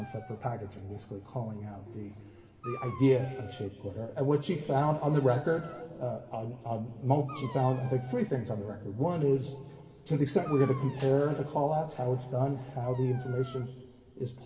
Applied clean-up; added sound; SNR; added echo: none; Dog; 20 dB; reverberation time 2.2 s.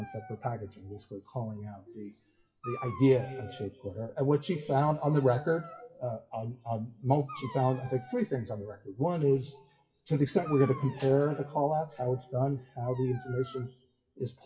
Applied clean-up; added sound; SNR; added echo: classical method WPE with log-MMSE.